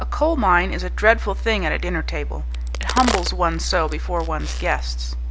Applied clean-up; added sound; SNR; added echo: none; Crack; 11 dB; none.